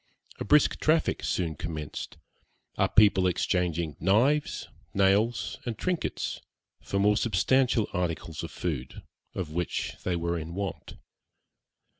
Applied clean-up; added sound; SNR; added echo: none; none; none; none.